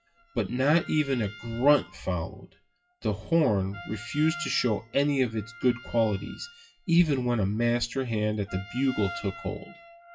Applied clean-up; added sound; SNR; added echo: classical method WPE with log-MMSE.